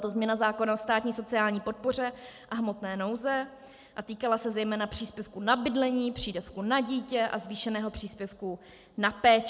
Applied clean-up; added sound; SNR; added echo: none; none; none; none.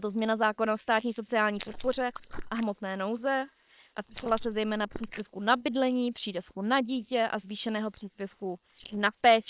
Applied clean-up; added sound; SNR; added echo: neural separator model SepFormer WHAM!.